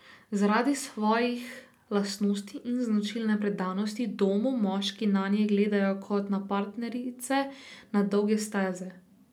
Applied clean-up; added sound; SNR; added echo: none; none; none; none.